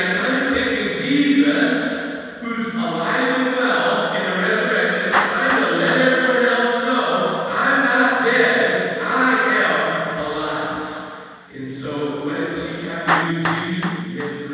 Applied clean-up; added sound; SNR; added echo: none; Clapping; 12 dB; reverberation time 2.1 s.